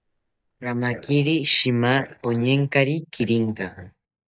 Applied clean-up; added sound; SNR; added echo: neural mask model DeepFilterNet 3.